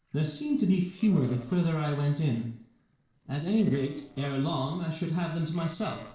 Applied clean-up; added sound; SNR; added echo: neural separator model SepFormer DNS4.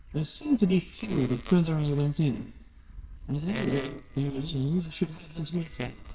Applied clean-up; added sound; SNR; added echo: neural separator model SepFormer WHAMR!.